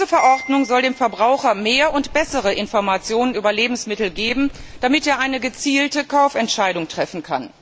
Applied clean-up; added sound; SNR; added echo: none; Bird + Marimba, xylophone; 17 dB; none.